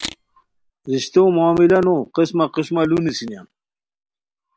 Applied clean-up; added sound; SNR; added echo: none; Camera; 15 dB; none.